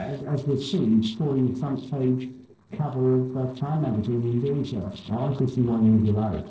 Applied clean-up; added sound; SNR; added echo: neural separator model SepFormer DNS4.